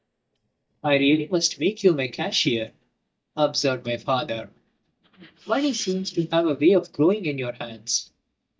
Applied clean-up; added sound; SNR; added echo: neural mask model DeepFilterNet 3.